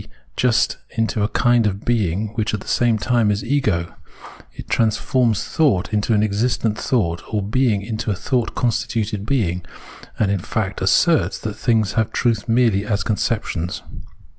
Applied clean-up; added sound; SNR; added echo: none; none; none; none.